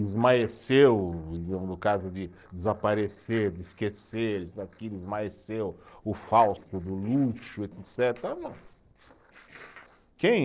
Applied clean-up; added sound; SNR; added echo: neural separator model SepFormer DNS4.